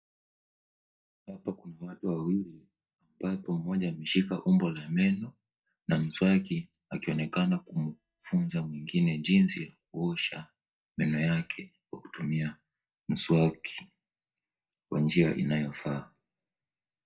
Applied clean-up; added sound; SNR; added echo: neural mask model DeepFilterNet 3.